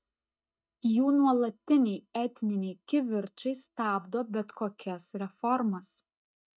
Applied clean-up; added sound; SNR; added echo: neural mask model DeepFilterNet 3.